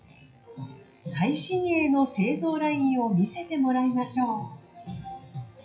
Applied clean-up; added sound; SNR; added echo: classical method WPE with log-MMSE.